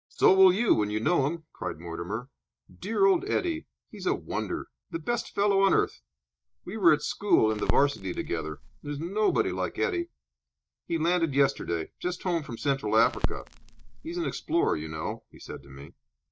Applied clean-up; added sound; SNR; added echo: neural mask model DeepFilterNet 3.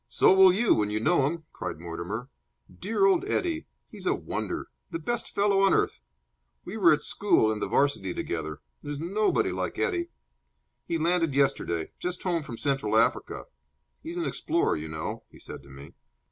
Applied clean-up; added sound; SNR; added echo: none; none; none; none.